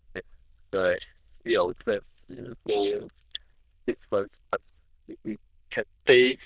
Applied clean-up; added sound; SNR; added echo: neural diffusion model UNIVERSE++.